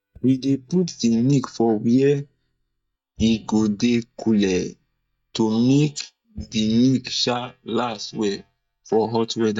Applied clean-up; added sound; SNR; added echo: neural mask model DeepFilterNet 3.